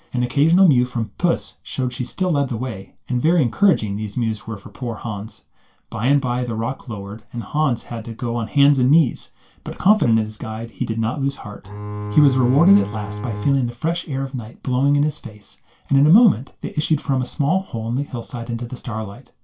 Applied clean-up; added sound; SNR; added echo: none; Bowed string instrument; 8 dB; reverberation time 0.2 s.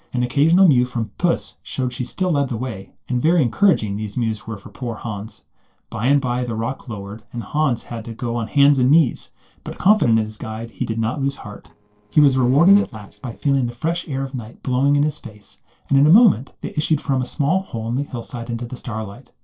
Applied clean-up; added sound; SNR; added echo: neural separator model SepFormer DNS4.